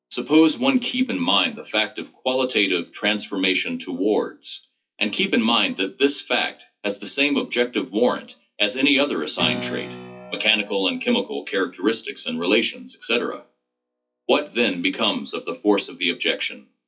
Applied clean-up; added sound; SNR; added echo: classical method WPE with log-MMSE.